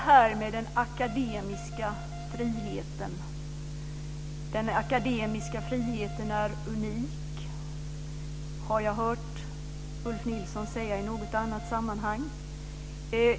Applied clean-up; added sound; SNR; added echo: none; Wind instrument, woodwind instrument; 16 dB; none.